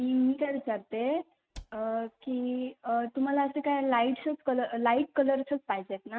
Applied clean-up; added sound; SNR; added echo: neural mask model RNNoise.